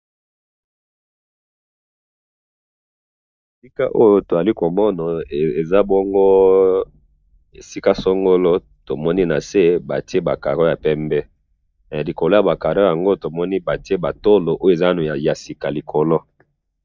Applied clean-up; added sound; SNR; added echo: neural mask model DeepFilterNet 3.